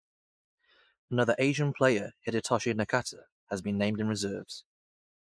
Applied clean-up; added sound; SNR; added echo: neural mask model Resemble Enhance denoiser.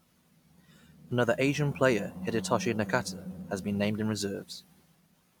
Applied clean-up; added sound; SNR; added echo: none; Animal; 12 dB; none.